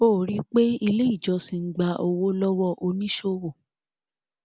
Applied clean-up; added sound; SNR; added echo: none; none; none; none.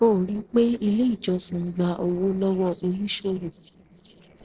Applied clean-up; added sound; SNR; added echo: neural separator model SepFormer DNS4.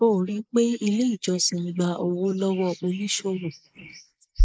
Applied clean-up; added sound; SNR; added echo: neural mask model Resemble Enhance denoiser.